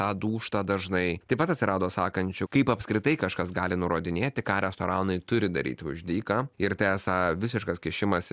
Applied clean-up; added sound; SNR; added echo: none; none; none; none.